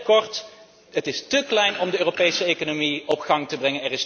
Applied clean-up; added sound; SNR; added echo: none; none; none; none.